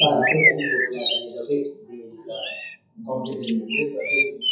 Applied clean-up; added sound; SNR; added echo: classical method WPE with log-MMSE.